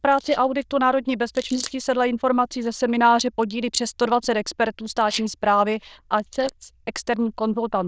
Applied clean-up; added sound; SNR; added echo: neural diffusion model UNIVERSE++.